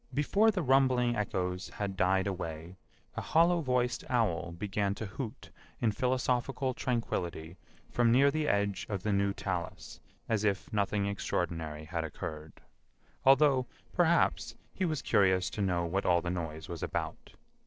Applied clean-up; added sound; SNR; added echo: neural separator model SepFormer DNS4.